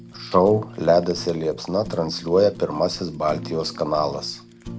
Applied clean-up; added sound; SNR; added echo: none; Fire; 15 dB; none.